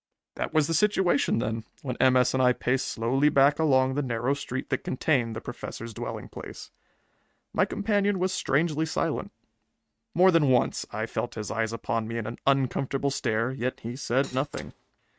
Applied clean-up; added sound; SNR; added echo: neural mask model RNNoise.